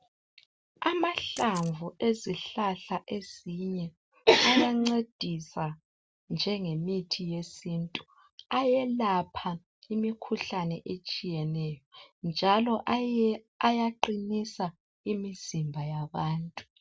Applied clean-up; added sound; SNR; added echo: none; Camera; 19 dB; none.